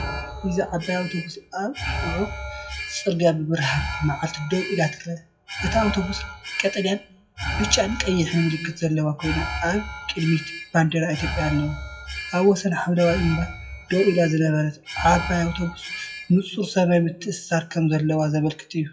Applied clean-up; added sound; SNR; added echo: classical method WPE with log-MMSE.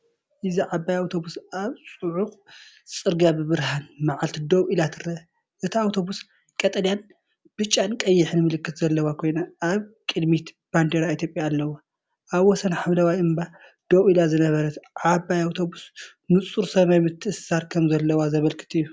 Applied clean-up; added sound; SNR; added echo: none; none; none; none.